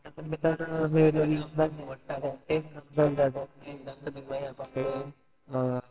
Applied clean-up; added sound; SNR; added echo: neural separator model SepFormer WHAMR!.